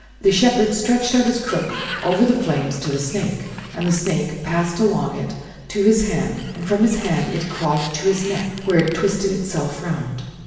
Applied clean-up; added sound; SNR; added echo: none; Sliding door; 17 dB; reverberation time 1.2 s.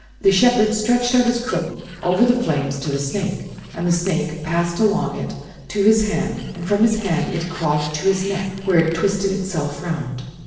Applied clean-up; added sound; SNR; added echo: neural separator model SepFormer DNS4.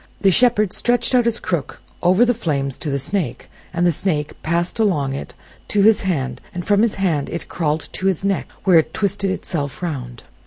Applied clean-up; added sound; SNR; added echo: none; none; none; none.